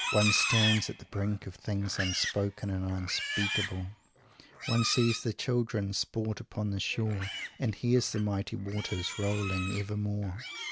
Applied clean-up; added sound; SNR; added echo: none; Livestock, farm animals, working animals; 6 dB; none.